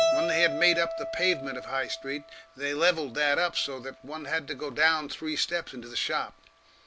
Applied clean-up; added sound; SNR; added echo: none; Keyboard (musical); 6 dB; none.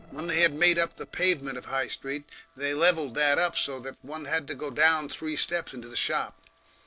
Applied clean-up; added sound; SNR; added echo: neural separator model SepFormer DNS4.